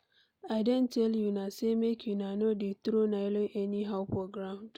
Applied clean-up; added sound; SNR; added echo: none; none; none; none.